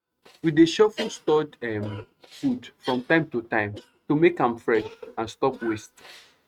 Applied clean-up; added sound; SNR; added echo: neural mask model RNNoise.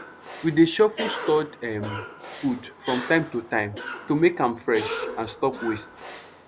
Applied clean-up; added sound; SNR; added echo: none; Cough; 11 dB; none.